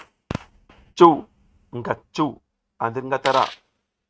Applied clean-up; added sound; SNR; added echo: neural mask model RNNoise.